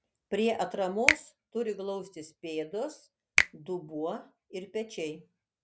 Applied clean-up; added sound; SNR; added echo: none; Finger snapping; 0 dB; none.